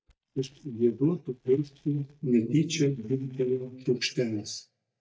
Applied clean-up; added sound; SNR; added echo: neural mask model DeepFilterNet 3.